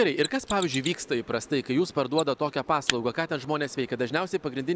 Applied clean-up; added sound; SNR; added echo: none; Mechanisms; 13 dB; none.